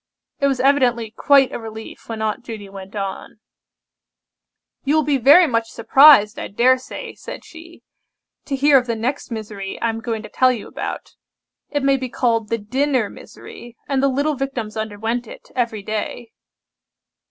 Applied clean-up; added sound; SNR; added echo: none; none; none; none.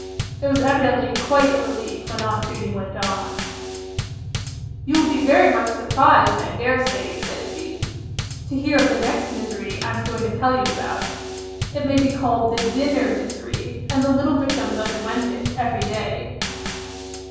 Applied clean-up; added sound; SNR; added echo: none; Bass drum / Snare drum / Drum kit; 7 dB; reverberation time 1.3 s.